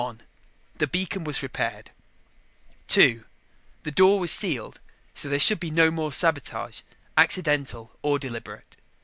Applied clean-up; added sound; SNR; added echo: none; none; none; none.